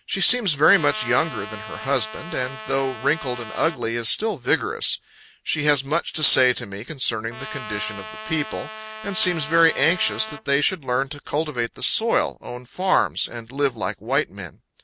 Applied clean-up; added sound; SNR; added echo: none; Trumpet; 11 dB; none.